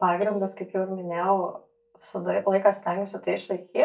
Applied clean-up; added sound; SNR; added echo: neural mask model DeepFilterNet 3.